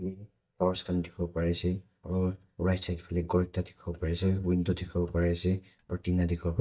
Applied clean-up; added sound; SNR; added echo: neural mask model DeepFilterNet 3.